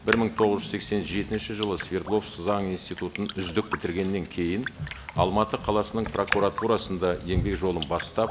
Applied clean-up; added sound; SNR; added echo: none; Raindrop; 11 dB; none.